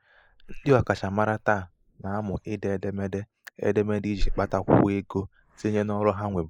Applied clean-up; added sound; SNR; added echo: neural mask model Resemble Enhance denoiser.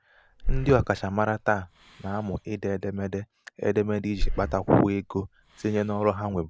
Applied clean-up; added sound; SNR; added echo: none; Breathing; 6 dB; none.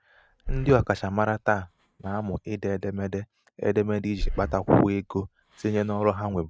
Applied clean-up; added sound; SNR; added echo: neural mask model RNNoise.